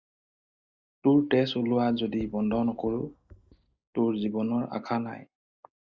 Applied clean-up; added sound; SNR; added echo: neural mask model DeepFilterNet 3.